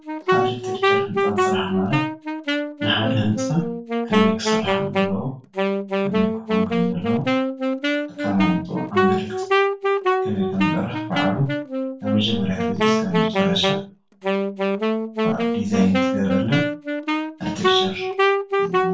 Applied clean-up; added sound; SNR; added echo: none; Wind instrument, woodwind instrument; -3 dB; reverberation time 0.3 s.